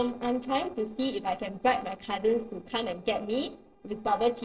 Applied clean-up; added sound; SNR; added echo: neural separator model SepFormer DNS4.